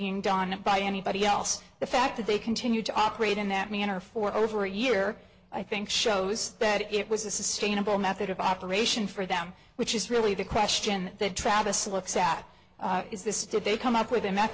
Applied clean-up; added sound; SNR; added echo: none; none; none; none.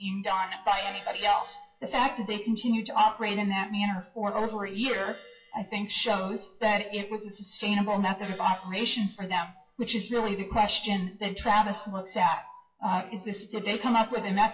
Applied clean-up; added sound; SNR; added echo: classical method WPE with log-MMSE.